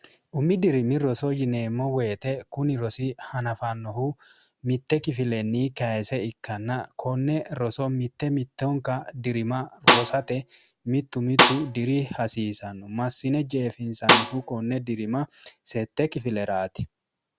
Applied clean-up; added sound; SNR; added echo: none; Snare drum; -4 dB; none.